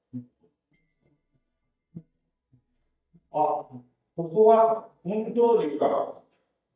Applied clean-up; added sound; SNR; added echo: neural mask model DeepFilterNet 3.